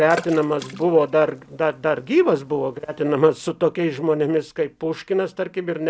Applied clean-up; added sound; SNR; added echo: none; Water / Splash, splatter; 18 dB; none.